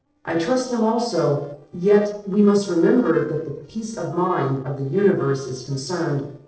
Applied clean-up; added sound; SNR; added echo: neural separator model SepFormer DNS4.